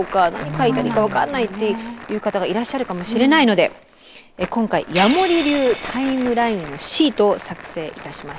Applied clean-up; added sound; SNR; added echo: none; Crumpling, crinkling; 16 dB; none.